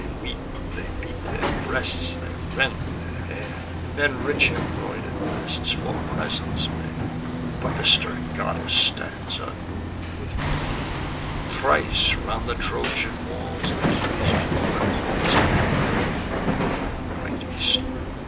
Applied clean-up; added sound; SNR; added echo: none; Hammer; -3 dB; none.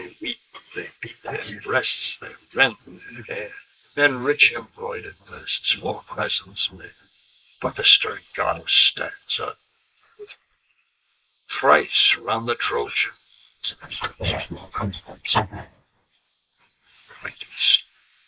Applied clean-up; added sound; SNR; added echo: neural mask model Resemble Enhance denoiser.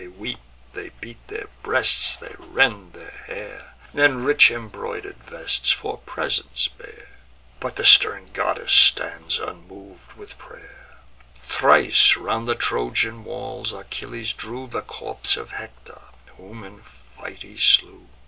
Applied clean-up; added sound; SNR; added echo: none; none; none; none.